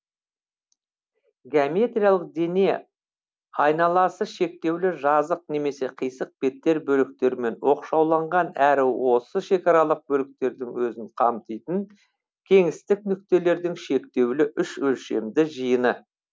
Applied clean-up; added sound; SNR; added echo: none; none; none; none.